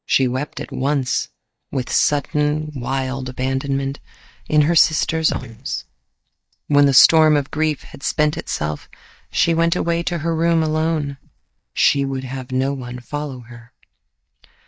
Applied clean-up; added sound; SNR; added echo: neural mask model DeepFilterNet 3.